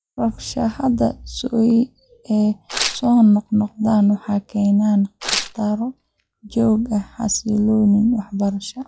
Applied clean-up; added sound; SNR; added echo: classical method log-MMSE.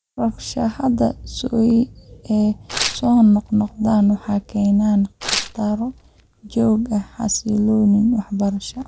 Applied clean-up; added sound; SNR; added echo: none; Tearing; 9 dB; none.